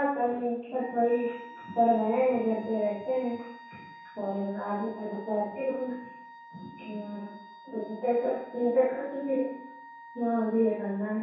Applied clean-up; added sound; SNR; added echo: none; Wind instrument, woodwind instrument; 18 dB; reverberation time 0.7 s.